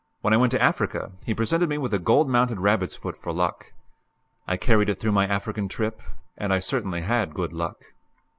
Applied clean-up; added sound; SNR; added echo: none; none; none; none.